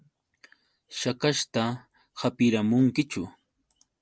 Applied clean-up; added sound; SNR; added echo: none; none; none; none.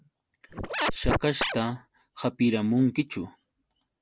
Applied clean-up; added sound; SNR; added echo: none; Scratching (performance technique); 0 dB; none.